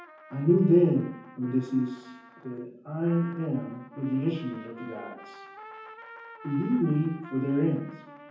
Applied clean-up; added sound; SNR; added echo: none; Trumpet; 19 dB; reverberation time 0.7 s.